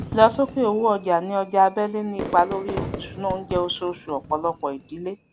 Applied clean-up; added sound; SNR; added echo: none; Fireworks; 13 dB; none.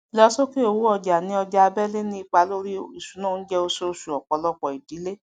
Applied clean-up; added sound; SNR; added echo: none; none; none; none.